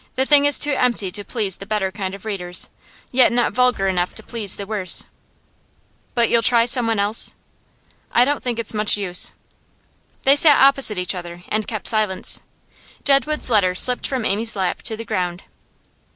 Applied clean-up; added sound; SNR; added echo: none; Engine; 19 dB; none.